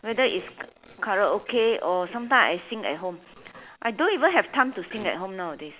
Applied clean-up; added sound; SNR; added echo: none; none; none; none.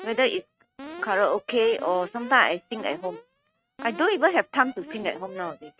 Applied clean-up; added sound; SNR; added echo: neural mask model RNNoise.